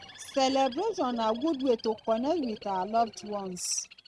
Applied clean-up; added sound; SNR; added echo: neural mask model RNNoise.